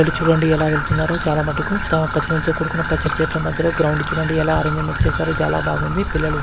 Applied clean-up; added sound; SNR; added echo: none; Trickle, dribble / Traffic noise, roadway noise; 3 dB; none.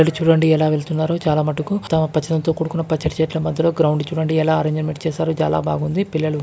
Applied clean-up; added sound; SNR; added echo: none; none; none; none.